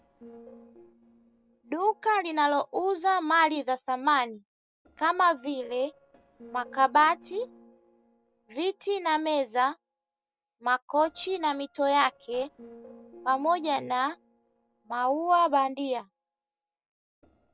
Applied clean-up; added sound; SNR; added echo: neural separator model SepFormer DNS4.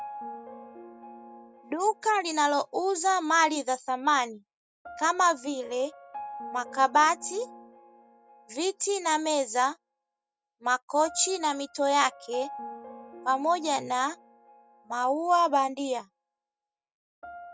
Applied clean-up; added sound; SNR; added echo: none; Piano; 18 dB; none.